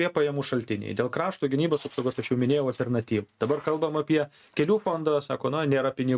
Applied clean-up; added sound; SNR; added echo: neural mask model RNNoise.